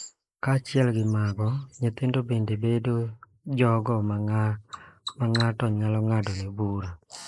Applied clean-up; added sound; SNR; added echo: neural mask model Resemble Enhance denoiser.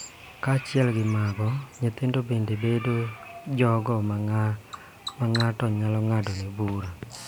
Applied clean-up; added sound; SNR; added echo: none; Bird vocalization, bird call, bird song; 19 dB; none.